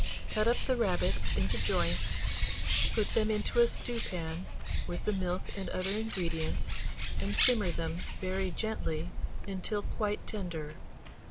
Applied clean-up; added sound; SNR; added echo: none; Bird; -3 dB; none.